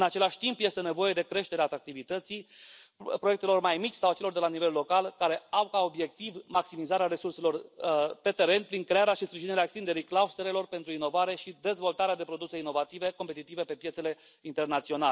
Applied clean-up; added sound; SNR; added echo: none; none; none; none.